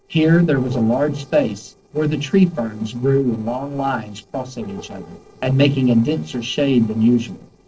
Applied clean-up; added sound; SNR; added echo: neural separator model SepFormer DNS4.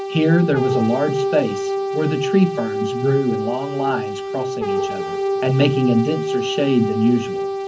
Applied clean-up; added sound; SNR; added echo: none; Brass instrument; 3 dB; reverberation time 0.4 s.